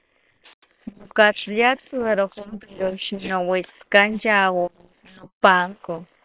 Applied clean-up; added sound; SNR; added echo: neural separator model SepFormer WHAM!.